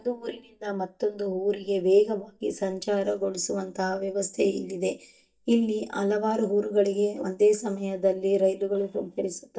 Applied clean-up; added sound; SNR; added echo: neural mask model DeepFilterNet 3.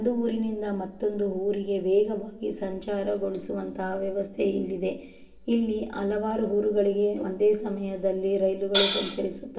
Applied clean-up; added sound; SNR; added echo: none; Hi-hat; -3 dB; reverberation time 0.6 s.